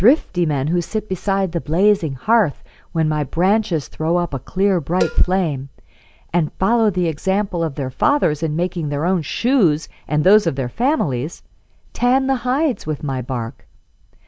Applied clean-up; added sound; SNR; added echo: none; Cowbell; 15 dB; none.